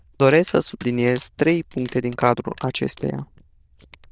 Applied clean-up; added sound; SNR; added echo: neural diffusion model UNIVERSE++.